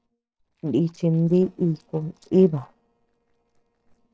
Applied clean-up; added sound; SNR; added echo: neural separator model SepFormer DNS4.